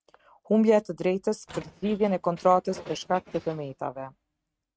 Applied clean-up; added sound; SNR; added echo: neural mask model RNNoise.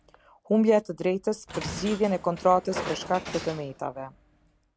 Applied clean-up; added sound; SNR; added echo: none; Train; 13 dB; none.